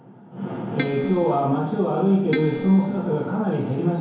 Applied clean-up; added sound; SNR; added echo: none; Keyboard (musical); 11 dB; reverberation time 1.0 s.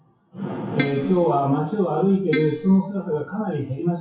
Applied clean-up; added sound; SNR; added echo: classical method WPE with log-MMSE.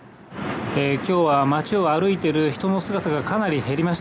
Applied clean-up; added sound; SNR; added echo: none; none; none; none.